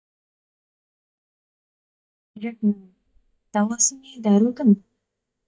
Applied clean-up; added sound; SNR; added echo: neural mask model DeepFilterNet 3.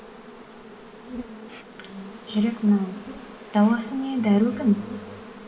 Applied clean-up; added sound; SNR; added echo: none; Insect; 15 dB; reverberation time 2.7 s.